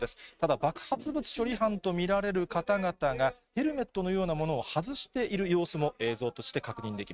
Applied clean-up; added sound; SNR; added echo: neural mask model RNNoise.